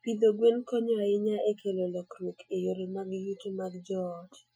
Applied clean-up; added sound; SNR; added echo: classical method Wiener filter.